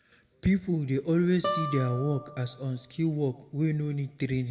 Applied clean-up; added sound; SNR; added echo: none; Guitar; 10 dB; reverberation time 0.9 s.